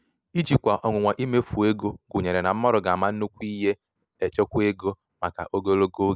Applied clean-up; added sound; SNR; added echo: none; none; none; none.